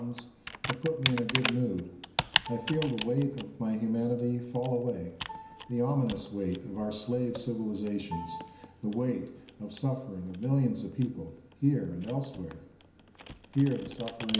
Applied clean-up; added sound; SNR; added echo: none; Computer keyboard; 8 dB; reverberation time 0.9 s.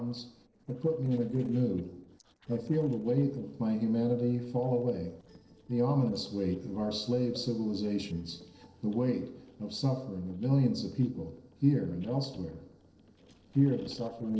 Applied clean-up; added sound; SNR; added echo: neural separator model SepFormer DNS4.